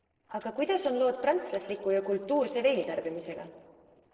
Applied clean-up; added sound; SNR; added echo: neural separator model SepFormer DNS4.